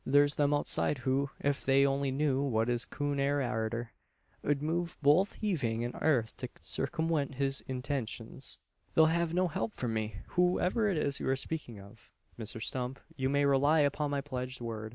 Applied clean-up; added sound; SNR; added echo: none; none; none; none.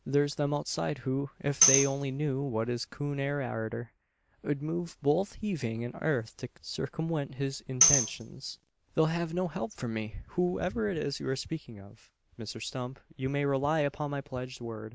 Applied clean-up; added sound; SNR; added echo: none; Tambourine; -2 dB; none.